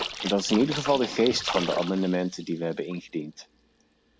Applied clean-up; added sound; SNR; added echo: none; Splash, splatter; 9 dB; none.